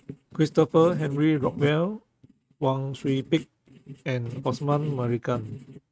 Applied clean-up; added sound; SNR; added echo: neural mask model RNNoise.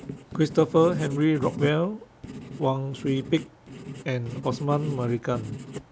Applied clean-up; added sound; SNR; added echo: none; Writing; 11 dB; none.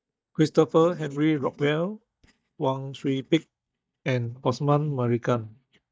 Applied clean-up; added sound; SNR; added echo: neural mask model DeepFilterNet 3.